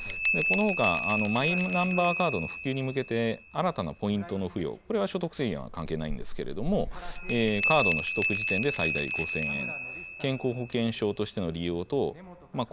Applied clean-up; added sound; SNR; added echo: none; Bell; 4 dB; none.